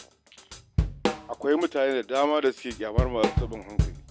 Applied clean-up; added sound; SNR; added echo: none; Drum / Drum kit; 2 dB; none.